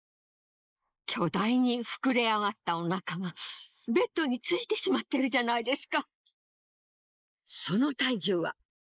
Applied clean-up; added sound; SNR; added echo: neural mask model Resemble Enhance denoiser.